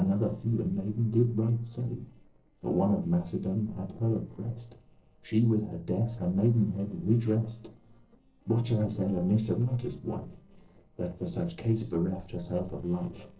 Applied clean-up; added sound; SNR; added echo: neural separator model SepFormer DNS4.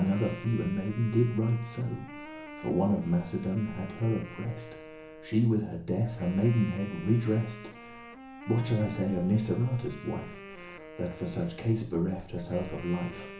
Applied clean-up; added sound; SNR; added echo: none; Wind instrument, woodwind instrument; 16 dB; reverberation time 0.7 s.